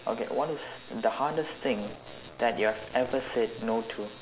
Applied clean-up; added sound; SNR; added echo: none; Zipper (clothing); 19 dB; none.